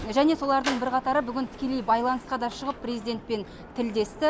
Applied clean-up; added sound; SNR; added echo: none; Sliding door; 16 dB; none.